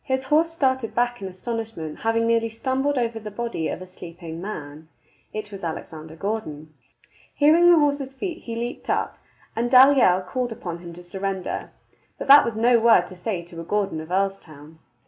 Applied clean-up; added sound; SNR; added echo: none; none; none; none.